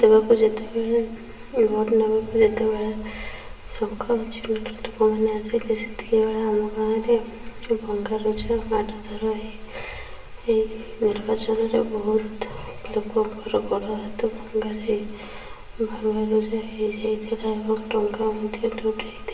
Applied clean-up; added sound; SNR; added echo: none; none; none; reverberation time 1.3 s.